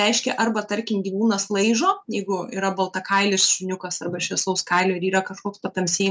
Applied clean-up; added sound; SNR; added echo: none; none; none; none.